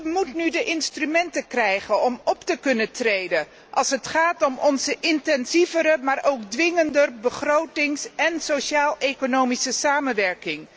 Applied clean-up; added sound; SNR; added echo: none; none; none; none.